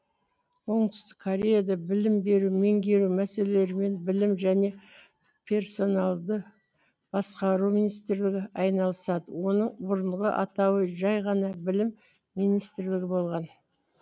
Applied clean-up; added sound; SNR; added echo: none; none; none; none.